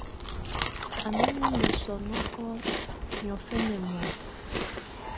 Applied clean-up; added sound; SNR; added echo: none; Chewing, mastication; -4 dB; none.